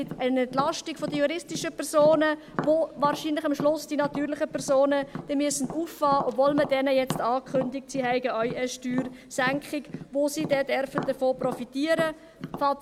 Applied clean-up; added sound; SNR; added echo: none; Tap; 12 dB; none.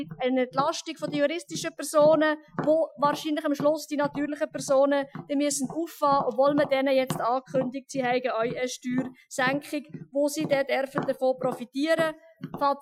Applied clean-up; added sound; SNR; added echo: classical method Wiener filter.